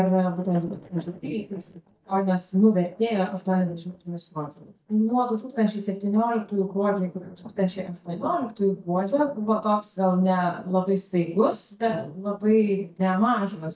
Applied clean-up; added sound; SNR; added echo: neural mask model DeepFilterNet 3.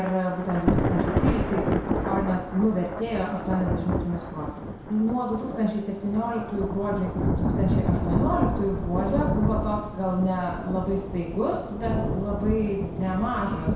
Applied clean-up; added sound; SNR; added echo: none; Thunder / Rain; 0 dB; reverberation time 0.7 s.